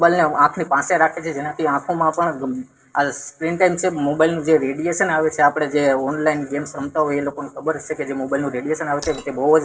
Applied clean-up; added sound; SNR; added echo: neural separator model SepFormer DNS4.